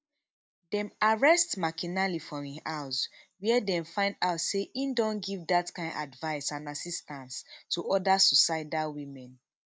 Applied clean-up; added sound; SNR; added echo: none; none; none; none.